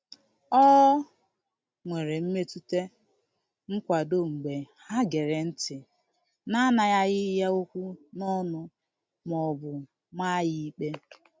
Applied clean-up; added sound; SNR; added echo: none; none; none; none.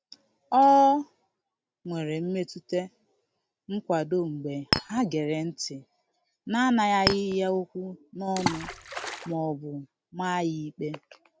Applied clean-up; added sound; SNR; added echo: none; Water / Splash, splatter + Chink, clink; 3 dB; none.